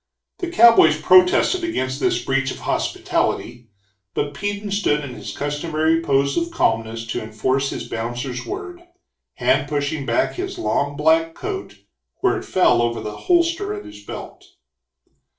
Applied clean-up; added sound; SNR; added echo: neural separator model SepFormer DNS4.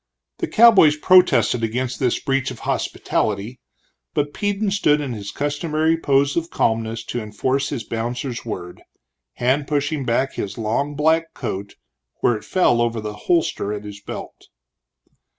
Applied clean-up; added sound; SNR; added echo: none; none; none; none.